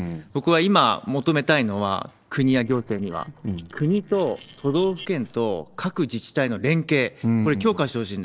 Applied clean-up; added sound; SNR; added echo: neural separator model SepFormer DNS4.